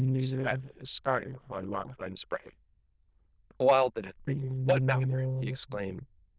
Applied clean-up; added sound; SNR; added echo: neural diffusion model UNIVERSE++.